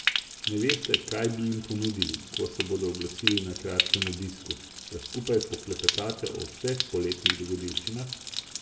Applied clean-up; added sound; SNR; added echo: none; Stream; 0 dB; reverberation time 1.2 s.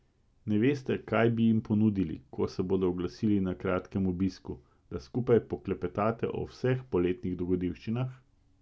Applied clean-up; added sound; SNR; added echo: none; none; none; none.